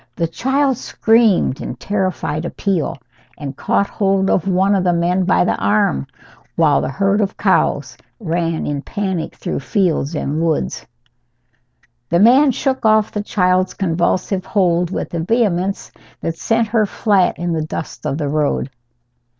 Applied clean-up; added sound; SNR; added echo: none; none; none; none.